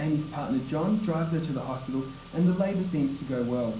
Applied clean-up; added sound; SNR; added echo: none; Engine / Car; 17 dB; reverberation time 0.6 s.